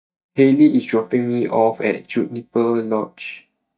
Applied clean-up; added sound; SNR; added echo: neural mask model DeepFilterNet 3.